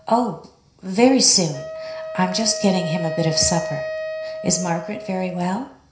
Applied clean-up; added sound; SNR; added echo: none; Wind instrument, woodwind instrument; 9 dB; reverberation time 0.5 s.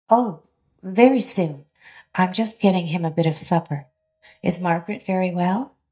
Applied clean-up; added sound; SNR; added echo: neural mask model DeepFilterNet 3.